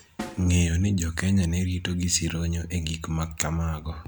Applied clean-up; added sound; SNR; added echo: none; Snare drum; 18 dB; none.